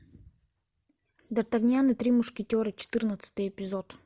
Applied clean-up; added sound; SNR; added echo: none; none; none; none.